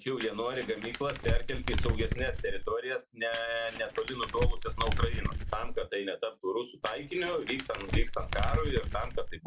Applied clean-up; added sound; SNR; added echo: none; Crumpling, crinkling; -2 dB; none.